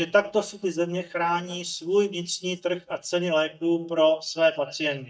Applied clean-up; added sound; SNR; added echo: neural mask model DeepFilterNet 3.